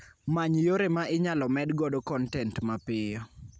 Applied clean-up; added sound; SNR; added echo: none; none; none; none.